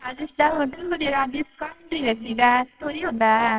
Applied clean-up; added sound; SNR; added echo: neural separator model SepFormer WHAMR!.